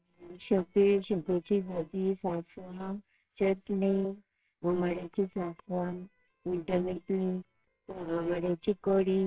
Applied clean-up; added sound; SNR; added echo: neural separator model SepFormer WHAMR!.